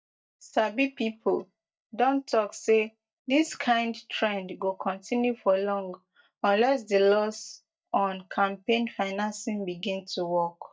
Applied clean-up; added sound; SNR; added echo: neural mask model DeepFilterNet 3.